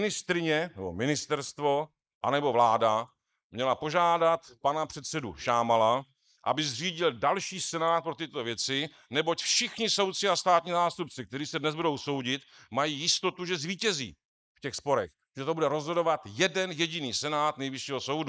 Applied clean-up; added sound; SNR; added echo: neural mask model Resemble Enhance denoiser.